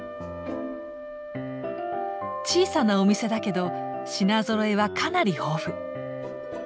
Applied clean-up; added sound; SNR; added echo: none; Wind instrument, woodwind instrument; 12 dB; none.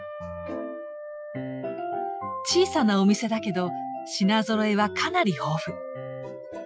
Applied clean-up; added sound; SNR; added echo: classical method Wiener filter.